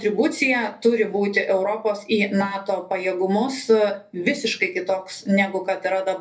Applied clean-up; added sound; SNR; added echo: none; none; none; reverberation time 0.3 s.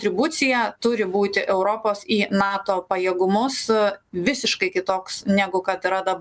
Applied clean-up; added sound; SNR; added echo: none; none; none; none.